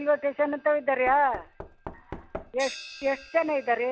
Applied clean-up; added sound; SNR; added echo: none; Crash cymbal + Knock; 16 dB; none.